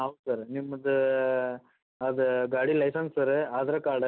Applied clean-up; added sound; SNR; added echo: none; none; none; none.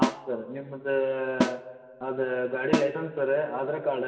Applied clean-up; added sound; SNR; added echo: none; Snare drum; 4 dB; reverberation time 2.0 s.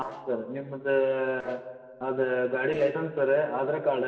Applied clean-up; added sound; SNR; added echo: neural separator model SepFormer DNS4.